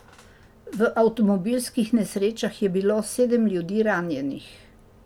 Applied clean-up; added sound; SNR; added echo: none; none; none; none.